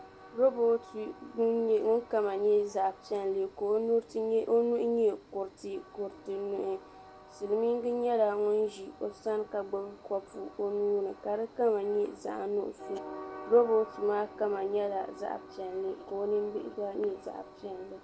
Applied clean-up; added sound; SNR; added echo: none; Train; 19 dB; none.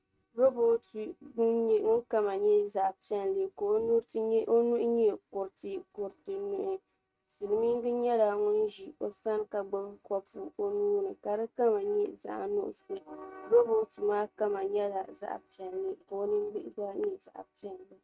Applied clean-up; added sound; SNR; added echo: neural mask model RNNoise.